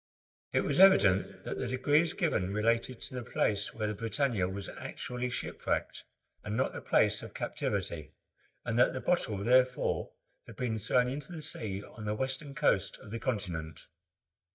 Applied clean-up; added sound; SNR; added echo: neural mask model DeepFilterNet 3.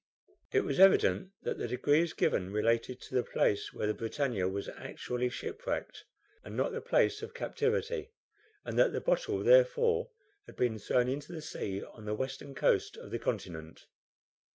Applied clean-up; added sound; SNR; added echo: none; none; none; none.